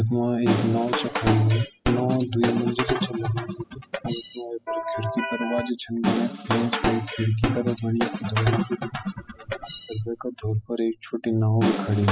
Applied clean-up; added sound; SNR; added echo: classical method spectral subtraction.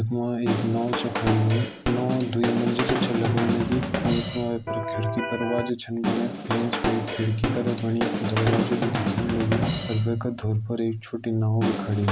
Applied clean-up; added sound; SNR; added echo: none; Electric guitar + Drum / Drum kit; 2 dB; none.